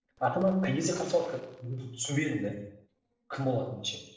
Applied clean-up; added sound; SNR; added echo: neural separator model SepFormer DNS4.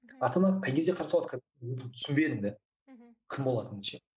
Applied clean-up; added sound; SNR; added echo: none; none; none; none.